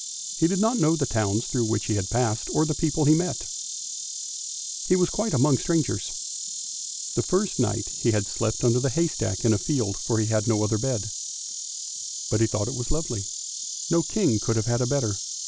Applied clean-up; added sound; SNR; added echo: none; Insect; 7 dB; none.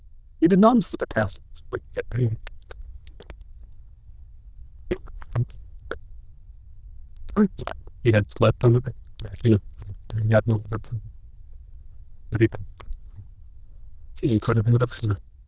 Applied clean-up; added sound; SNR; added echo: neural diffusion model UNIVERSE++.